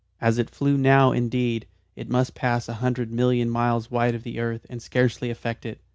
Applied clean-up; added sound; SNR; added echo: none; none; none; none.